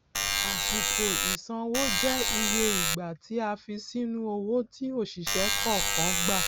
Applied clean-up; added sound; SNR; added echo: none; Alarm; -4 dB; none.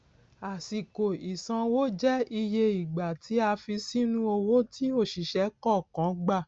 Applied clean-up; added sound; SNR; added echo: none; none; none; none.